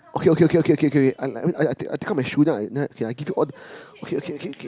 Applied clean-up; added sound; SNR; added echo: none; none; none; none.